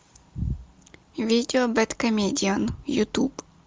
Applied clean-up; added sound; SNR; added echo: none; none; none; none.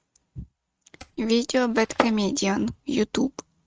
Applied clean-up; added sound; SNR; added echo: neural mask model RNNoise.